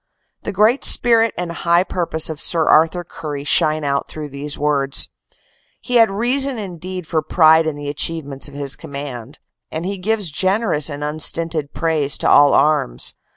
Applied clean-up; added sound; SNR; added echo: none; none; none; none.